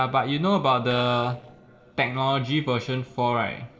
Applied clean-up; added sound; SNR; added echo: neural separator model SepFormer DNS4.